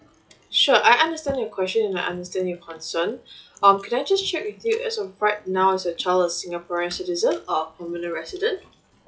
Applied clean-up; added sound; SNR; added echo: classical method log-MMSE.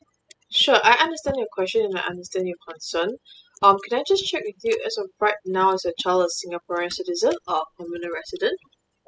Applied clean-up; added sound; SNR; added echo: classical method spectral subtraction.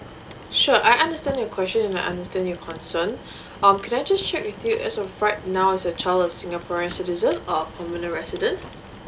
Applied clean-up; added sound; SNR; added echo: none; Fire; 18 dB; none.